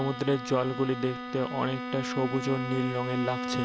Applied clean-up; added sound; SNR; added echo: none; Bowed string instrument; 5 dB; none.